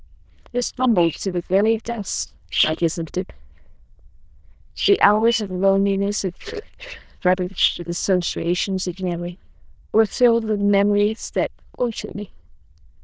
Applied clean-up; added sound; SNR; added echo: neural diffusion model UNIVERSE++.